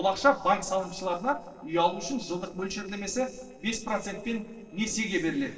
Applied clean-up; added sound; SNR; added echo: neural separator model SepFormer DNS4.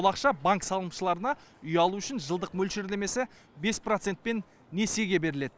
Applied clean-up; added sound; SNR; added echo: none; none; none; none.